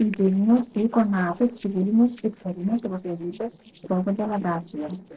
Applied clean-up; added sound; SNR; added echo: neural separator model SepFormer DNS4.